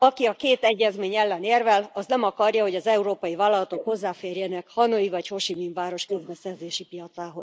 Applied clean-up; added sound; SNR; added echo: neural mask model Resemble Enhance denoiser.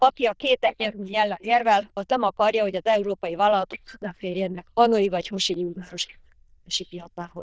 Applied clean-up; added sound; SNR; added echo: neural diffusion model UNIVERSE++.